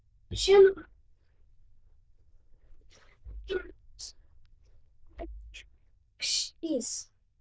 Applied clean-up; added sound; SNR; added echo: neural diffusion model UNIVERSE++.